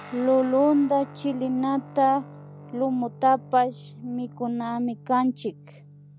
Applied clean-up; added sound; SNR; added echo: none; Guitar; 19 dB; none.